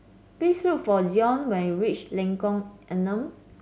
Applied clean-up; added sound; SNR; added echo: none; none; none; none.